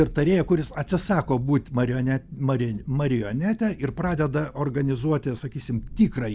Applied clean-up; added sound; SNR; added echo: none; Thunderstorm; 17 dB; none.